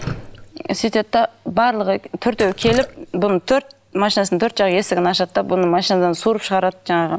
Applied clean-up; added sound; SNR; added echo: none; Drip; 18 dB; none.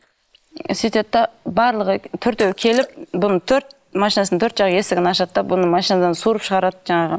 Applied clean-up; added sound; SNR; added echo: neural mask model Resemble Enhance denoiser.